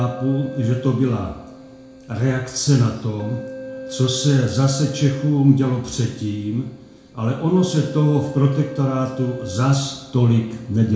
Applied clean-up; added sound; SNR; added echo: none; Keyboard (musical); 15 dB; reverberation time 0.6 s.